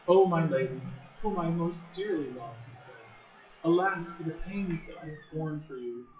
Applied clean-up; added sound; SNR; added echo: classical method WPE with log-MMSE.